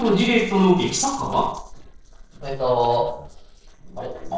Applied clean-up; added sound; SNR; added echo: neural separator model SepFormer DNS4.